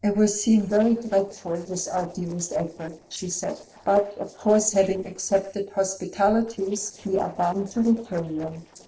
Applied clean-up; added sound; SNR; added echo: neural separator model SepFormer DNS4.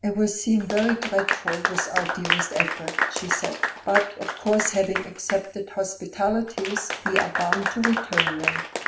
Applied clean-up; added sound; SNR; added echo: none; Applause / Clapping; 2 dB; reverberation time 0.6 s.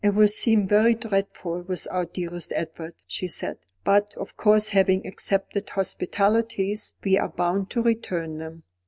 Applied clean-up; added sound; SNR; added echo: none; none; none; none.